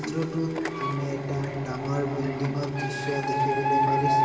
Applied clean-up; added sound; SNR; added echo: none; Printer; 0 dB; reverberation time 2.8 s.